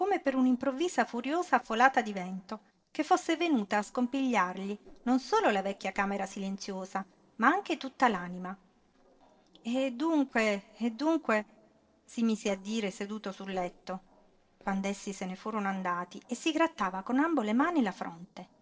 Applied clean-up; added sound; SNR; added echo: neural separator model SepFormer DNS4.